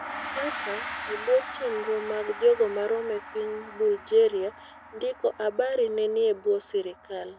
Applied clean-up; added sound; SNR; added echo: none; Gong; 12 dB; none.